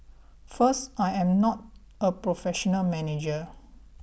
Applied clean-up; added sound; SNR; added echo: none; none; none; none.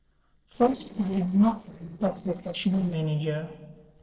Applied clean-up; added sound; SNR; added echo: neural separator model SepFormer DNS4.